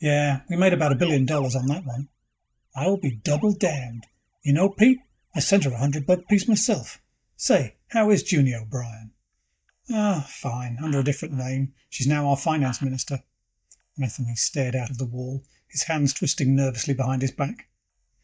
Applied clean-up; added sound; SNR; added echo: neural mask model DeepFilterNet 3.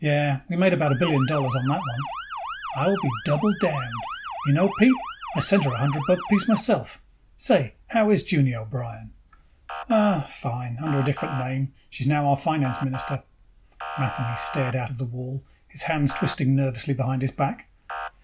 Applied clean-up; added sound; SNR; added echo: none; Motor vehicle (road) / Siren; 12 dB; none.